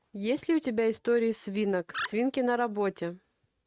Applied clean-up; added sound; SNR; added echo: neural mask model RNNoise.